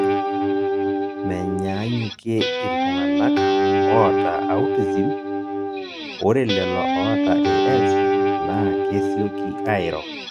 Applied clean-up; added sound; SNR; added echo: none; Guitar; -5 dB; none.